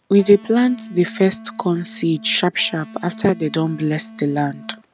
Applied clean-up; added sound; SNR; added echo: none; Electric guitar; 18 dB; none.